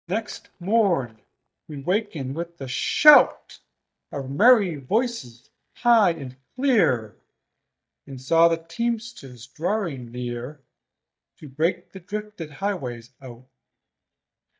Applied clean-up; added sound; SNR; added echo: neural mask model DeepFilterNet 3.